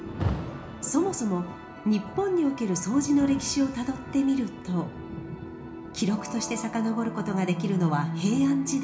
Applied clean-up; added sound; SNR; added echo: none; Rain; 12 dB; reverberation time 0.4 s.